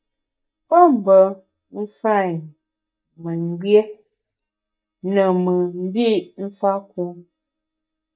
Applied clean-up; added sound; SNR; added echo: neural mask model DeepFilterNet 3.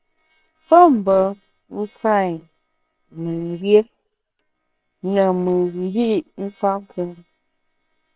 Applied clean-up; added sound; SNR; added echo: neural separator model SepFormer WHAM!.